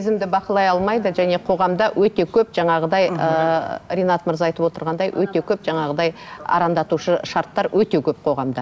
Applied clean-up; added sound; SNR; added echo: none; none; none; none.